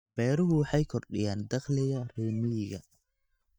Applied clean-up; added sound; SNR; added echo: neural mask model DeepFilterNet 3.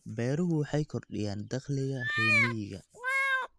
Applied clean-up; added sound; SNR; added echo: neural mask model Resemble Enhance denoiser.